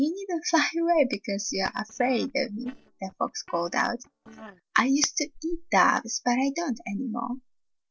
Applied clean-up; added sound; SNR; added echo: neural separator model SepFormer DNS4.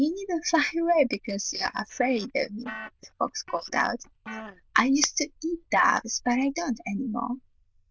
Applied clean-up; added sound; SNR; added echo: neural diffusion model UNIVERSE++.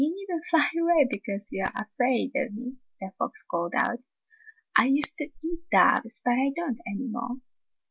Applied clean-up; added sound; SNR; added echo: none; none; none; none.